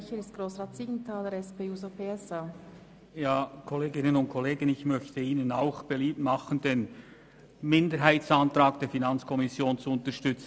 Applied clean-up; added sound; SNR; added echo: none; none; none; none.